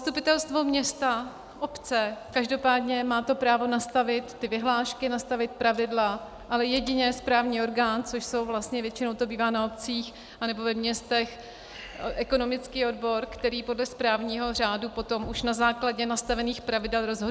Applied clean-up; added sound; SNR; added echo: none; none; none; none.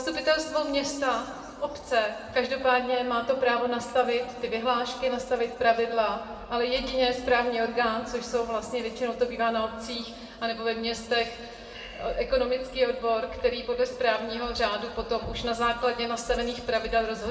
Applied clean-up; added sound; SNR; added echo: none; none; none; reverberation time 2.4 s.